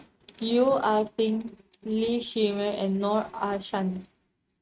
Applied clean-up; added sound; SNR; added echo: neural mask model RNNoise.